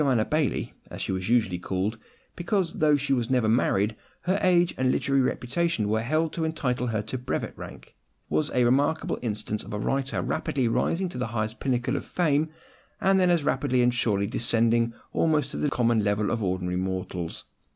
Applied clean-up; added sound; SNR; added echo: none; none; none; none.